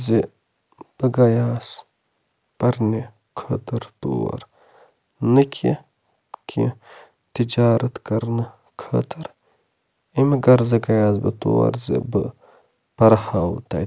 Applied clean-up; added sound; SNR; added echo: none; none; none; none.